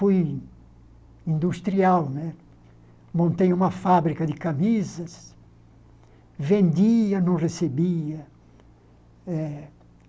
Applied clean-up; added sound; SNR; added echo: none; none; none; none.